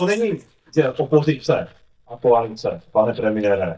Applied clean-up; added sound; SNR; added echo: neural mask model DeepFilterNet 3.